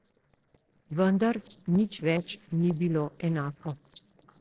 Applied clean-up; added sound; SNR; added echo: neural separator model SepFormer DNS4.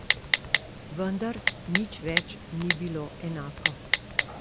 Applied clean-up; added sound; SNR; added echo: none; Typing; -4 dB; none.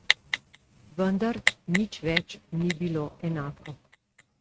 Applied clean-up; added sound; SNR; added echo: neural mask model RNNoise.